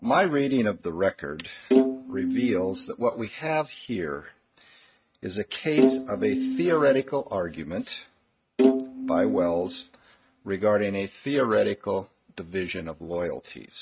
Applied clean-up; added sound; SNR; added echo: neural mask model RNNoise.